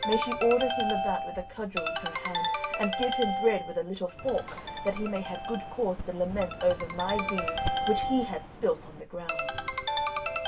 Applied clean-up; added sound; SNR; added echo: none; Ringtone; 1 dB; reverberation time 0.1 s.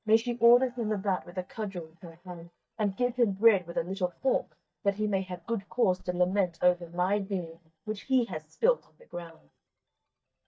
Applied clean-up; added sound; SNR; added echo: neural mask model DeepFilterNet 3.